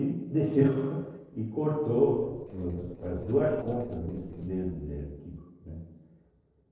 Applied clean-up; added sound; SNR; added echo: neural separator model SepFormer DNS4.